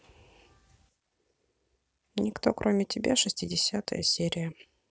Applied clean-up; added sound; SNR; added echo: none; none; none; none.